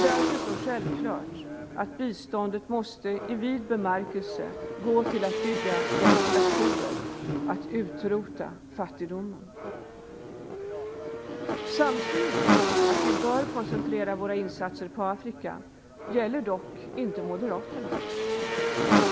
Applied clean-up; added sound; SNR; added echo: none; Motorcycle / Engine; -2 dB; none.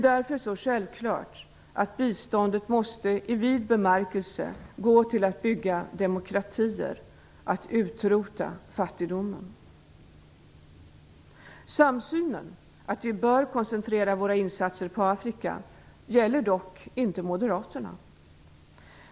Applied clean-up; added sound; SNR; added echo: none; none; none; none.